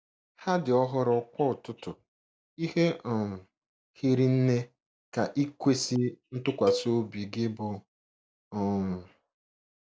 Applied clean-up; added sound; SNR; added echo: none; Cowbell; 6 dB; none.